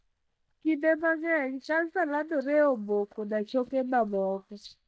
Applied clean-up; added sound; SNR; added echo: neural mask model DeepFilterNet 3.